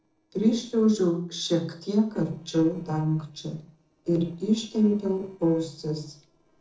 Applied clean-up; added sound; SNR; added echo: neural separator model SepFormer DNS4.